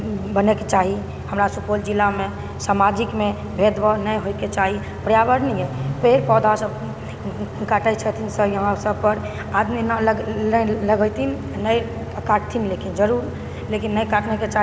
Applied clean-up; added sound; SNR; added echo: none; Idling / Accelerating, revving, vroom / Car; 10 dB; none.